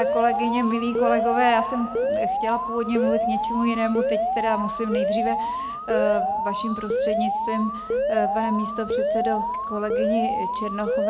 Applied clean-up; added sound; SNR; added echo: none; Alarm; -1 dB; none.